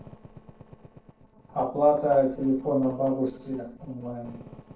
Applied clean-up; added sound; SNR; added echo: neural separator model SepFormer DNS4.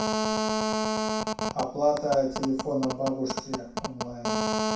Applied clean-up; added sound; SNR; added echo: none; Telephone; 0 dB; reverberation time 0.6 s.